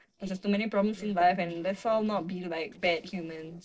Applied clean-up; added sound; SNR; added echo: neural separator model SepFormer DNS4.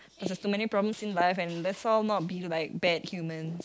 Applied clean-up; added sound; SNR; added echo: none; none; none; none.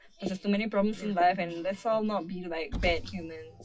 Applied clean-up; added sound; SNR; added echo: classical method WPE with log-MMSE.